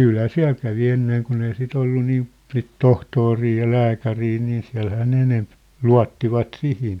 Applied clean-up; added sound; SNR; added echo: none; none; none; none.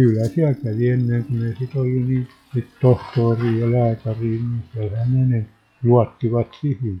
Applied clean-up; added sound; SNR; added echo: classical method log-MMSE.